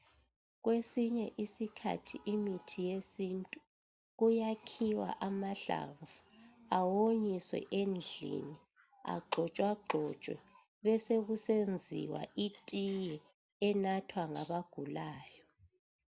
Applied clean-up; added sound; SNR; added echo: none; none; none; none.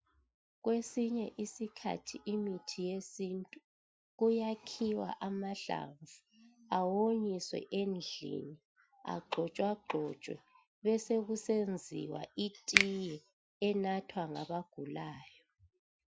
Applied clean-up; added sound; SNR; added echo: classical method Wiener filter.